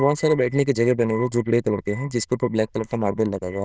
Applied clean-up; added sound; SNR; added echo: neural diffusion model UNIVERSE++.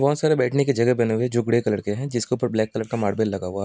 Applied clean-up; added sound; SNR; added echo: none; none; none; none.